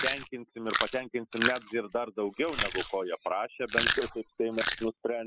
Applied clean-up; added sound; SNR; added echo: classical method spectral subtraction.